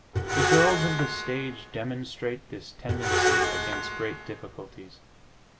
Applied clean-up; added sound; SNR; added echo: none; Screech; -2 dB; none.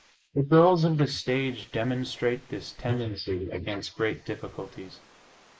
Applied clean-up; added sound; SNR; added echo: neural mask model Resemble Enhance denoiser.